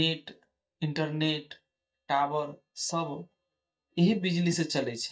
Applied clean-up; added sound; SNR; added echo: neural mask model DeepFilterNet 3.